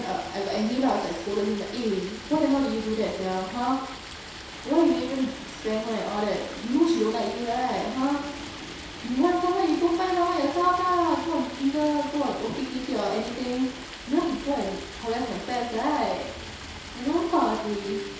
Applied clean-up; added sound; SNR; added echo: none; Stream; 13 dB; reverberation time 0.7 s.